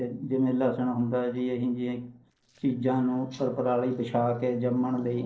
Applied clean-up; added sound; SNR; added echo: neural separator model SepFormer DNS4.